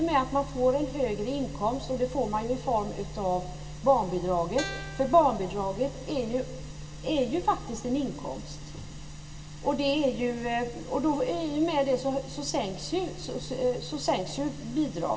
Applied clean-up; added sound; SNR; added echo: none; Guitar; 12 dB; reverberation time 2.7 s.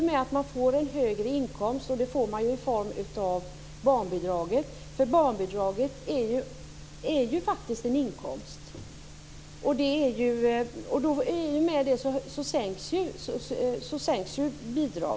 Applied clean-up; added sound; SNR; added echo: none; none; none; none.